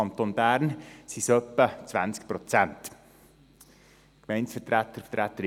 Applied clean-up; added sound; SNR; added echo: none; none; none; none.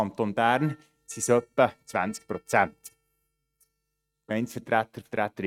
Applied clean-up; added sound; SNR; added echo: neural mask model RNNoise.